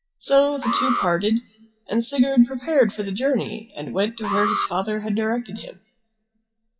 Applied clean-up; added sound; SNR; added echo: classical method WPE with log-MMSE.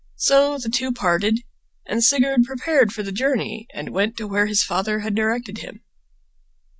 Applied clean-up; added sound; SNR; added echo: none; none; none; none.